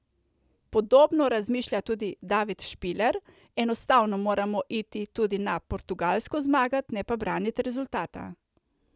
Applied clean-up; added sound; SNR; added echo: none; none; none; none.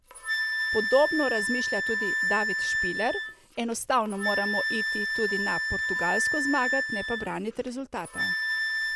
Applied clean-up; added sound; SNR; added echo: none; Wind instrument, woodwind instrument; -1 dB; none.